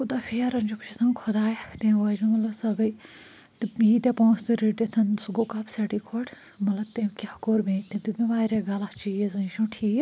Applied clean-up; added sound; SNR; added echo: none; none; none; none.